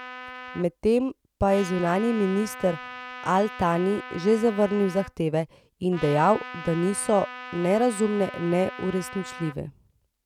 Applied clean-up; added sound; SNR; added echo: none; Trumpet; 14 dB; none.